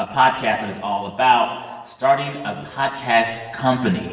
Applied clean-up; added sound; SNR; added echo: none; none; none; reverberation time 1.2 s.